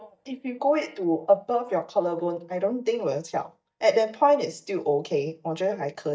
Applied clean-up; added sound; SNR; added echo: neural mask model DeepFilterNet 3.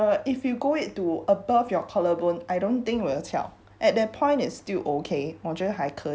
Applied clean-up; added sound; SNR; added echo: none; none; none; none.